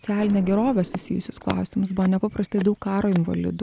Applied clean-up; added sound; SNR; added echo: none; Boom + Walk, footsteps; 17 dB; none.